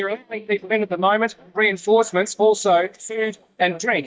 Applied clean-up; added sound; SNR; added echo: neural mask model DeepFilterNet 3.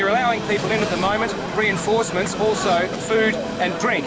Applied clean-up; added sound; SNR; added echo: none; Train; 8 dB; none.